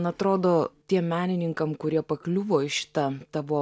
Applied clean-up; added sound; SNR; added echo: none; none; none; none.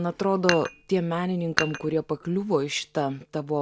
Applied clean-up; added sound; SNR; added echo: none; Dishes, pots, and pans; 8 dB; none.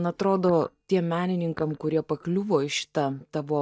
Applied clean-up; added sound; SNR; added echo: neural mask model DeepFilterNet 3.